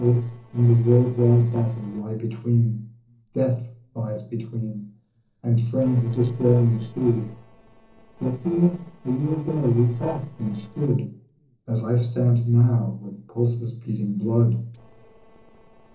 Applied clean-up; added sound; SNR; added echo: neural separator model SepFormer DNS4.